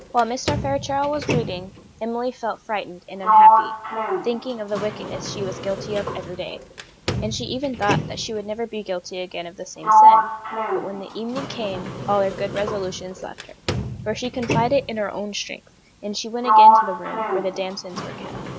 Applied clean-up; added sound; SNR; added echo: none; Sliding door; -5 dB; none.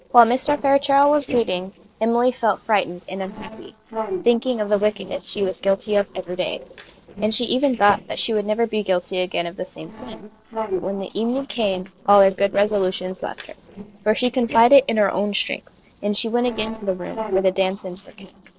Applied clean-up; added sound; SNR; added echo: neural separator model SepFormer DNS4.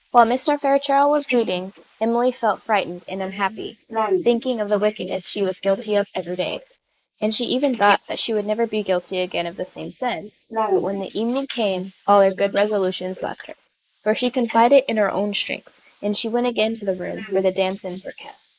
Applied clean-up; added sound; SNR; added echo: neural mask model Resemble Enhance denoiser.